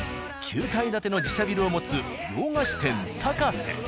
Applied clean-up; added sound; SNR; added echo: none; none; none; none.